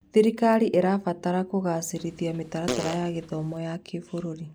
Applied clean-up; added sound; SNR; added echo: none; Fart; 10 dB; none.